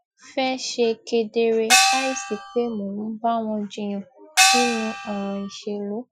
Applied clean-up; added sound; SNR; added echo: classical method Wiener filter.